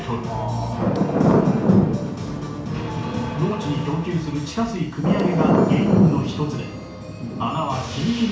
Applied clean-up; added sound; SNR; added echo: none; Thunder / Rain; -2 dB; reverberation time 0.6 s.